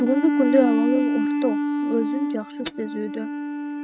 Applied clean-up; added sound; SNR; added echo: neural mask model RNNoise.